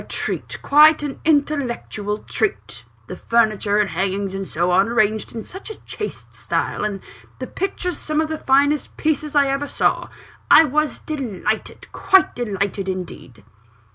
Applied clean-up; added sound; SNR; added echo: none; none; none; none.